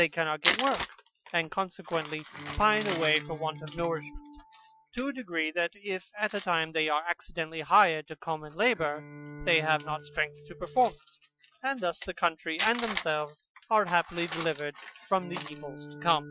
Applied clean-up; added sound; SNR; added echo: classical method Wiener filter.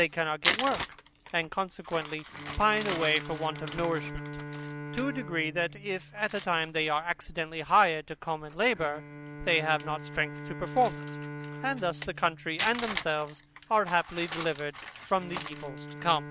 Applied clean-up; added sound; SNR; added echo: none; Bowed string instrument + Crumpling, crinkling; 7 dB; none.